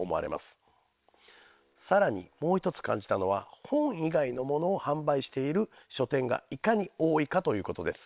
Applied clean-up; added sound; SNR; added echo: neural separator model SepFormer WHAM!.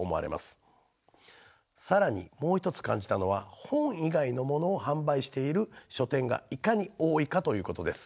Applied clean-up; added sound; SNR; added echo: neural mask model Resemble Enhance denoiser.